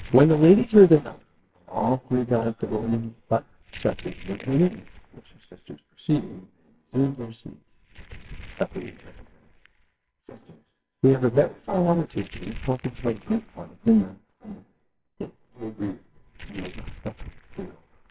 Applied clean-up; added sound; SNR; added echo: neural separator model SepFormer WHAMR!.